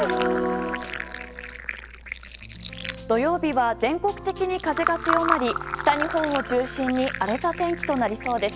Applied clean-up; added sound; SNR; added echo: none; Fill (with liquid); 7 dB; none.